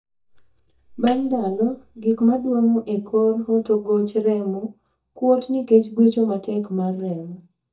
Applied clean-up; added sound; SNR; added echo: neural mask model DeepFilterNet 3.